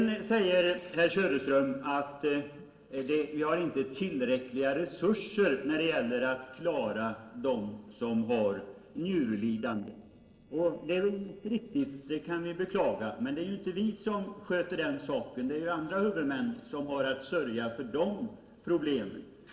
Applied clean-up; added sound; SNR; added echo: neural separator model SepFormer DNS4.